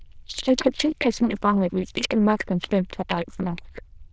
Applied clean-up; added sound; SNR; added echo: neural diffusion model UNIVERSE++.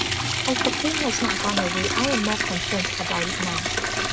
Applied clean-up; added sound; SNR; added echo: none; Liquid; -3 dB; none.